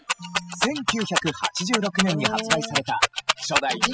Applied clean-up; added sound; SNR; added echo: classical method spectral subtraction.